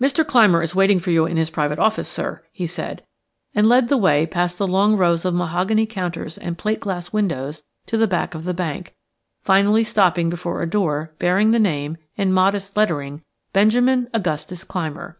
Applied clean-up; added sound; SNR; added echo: none; none; none; none.